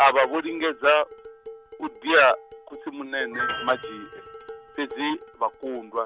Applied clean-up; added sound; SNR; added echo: none; Dishes, pots, and pans + Piano; 13 dB; none.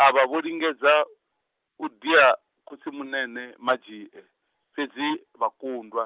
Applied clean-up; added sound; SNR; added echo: none; none; none; none.